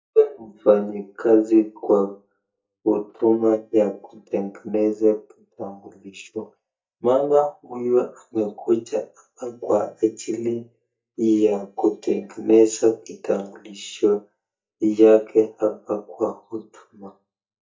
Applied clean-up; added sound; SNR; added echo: neural mask model DeepFilterNet 3.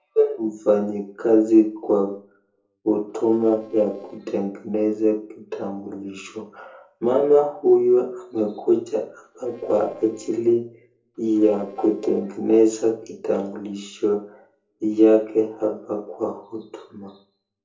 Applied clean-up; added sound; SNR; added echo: neural separator model SepFormer DNS4.